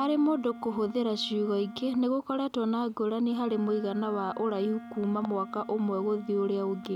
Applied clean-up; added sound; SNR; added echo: none; Wind instrument, woodwind instrument; 16 dB; none.